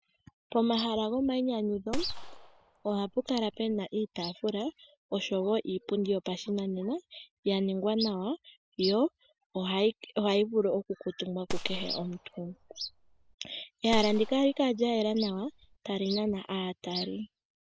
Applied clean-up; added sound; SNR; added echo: none; Gunshot, gunfire; 7 dB; none.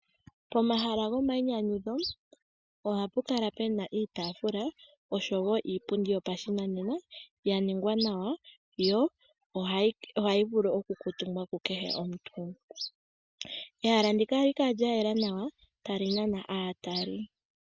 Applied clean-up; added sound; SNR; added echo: none; none; none; none.